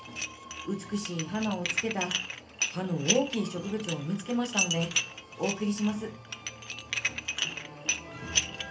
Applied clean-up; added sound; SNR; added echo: none; Dishes, pots, and pans; 1 dB; reverberation time 0.3 s.